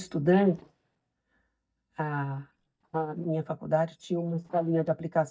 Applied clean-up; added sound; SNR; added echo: neural mask model DeepFilterNet 3.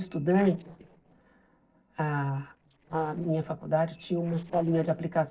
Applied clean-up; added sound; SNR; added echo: neural separator model SepFormer DNS4.